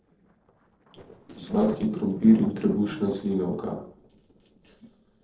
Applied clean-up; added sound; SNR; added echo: neural separator model SepFormer DNS4.